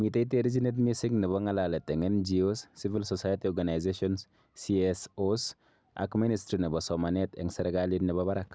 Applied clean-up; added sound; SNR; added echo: none; none; none; none.